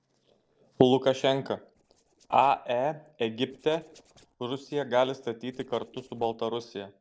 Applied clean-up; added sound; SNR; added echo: neural separator model SepFormer DNS4.